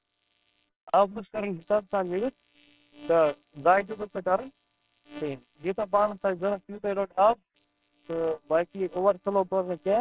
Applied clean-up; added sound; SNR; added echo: neural separator model SepFormer WHAMR!.